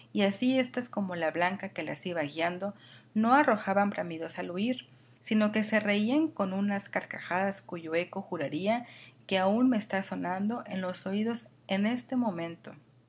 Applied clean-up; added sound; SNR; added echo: none; none; none; none.